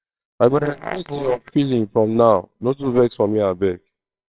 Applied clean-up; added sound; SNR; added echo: neural separator model SepFormer WHAMR!.